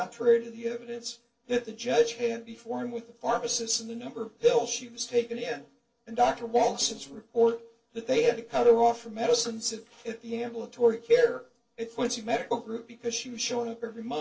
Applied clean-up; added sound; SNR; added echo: neural separator model SepFormer DNS4.